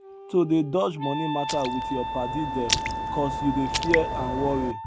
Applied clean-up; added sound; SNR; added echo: none; Raindrop + Wind instrument, woodwind instrument; 3 dB; none.